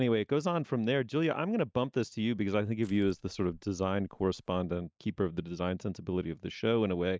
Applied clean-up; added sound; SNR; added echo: neural mask model RNNoise.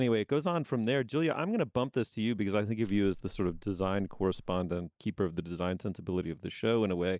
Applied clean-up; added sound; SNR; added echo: none; Crushing; 15 dB; none.